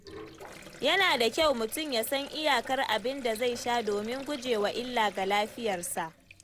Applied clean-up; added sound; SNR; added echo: none; Sink (filling or washing); 17 dB; none.